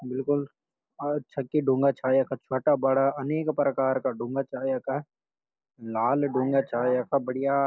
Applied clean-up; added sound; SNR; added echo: none; none; none; none.